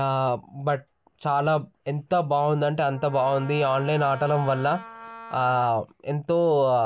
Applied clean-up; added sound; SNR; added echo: none; Wind instrument, woodwind instrument; 18 dB; none.